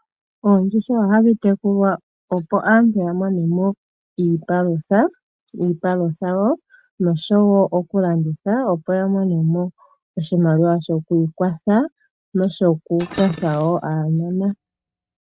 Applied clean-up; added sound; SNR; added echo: neural mask model RNNoise.